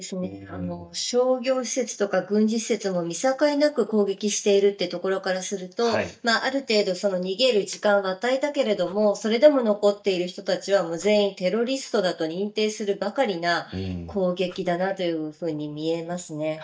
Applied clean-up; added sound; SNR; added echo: neural mask model DeepFilterNet 3.